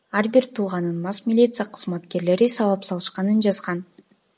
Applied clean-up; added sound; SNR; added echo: none; none; none; none.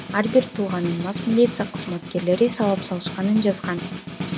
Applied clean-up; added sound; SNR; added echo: none; Snare drum; 9 dB; none.